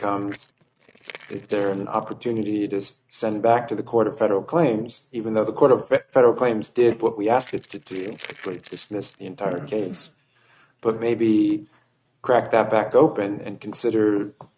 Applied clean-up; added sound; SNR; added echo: neural mask model RNNoise.